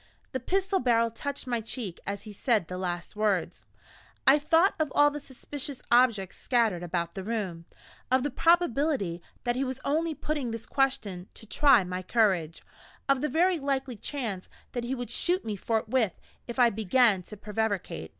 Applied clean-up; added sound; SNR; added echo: none; none; none; none.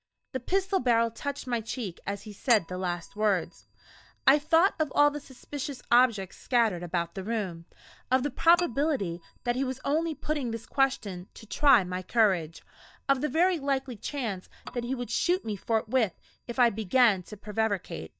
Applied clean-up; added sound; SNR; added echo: neural mask model DeepFilterNet 3.